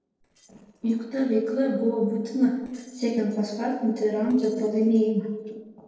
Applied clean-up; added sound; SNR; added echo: neural separator model SepFormer DNS4.